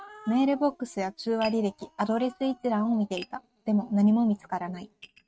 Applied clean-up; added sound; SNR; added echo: neural mask model RNNoise.